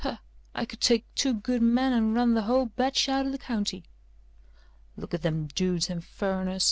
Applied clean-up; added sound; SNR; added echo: none; none; none; none.